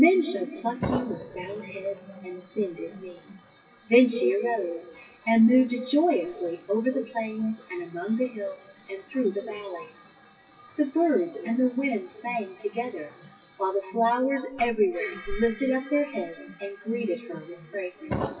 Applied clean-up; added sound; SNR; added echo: classical method WPE with log-MMSE.